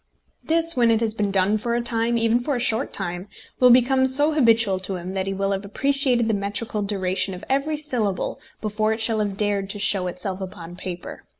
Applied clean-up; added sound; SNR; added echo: none; none; none; none.